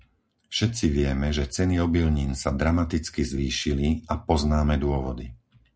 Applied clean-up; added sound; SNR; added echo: none; none; none; none.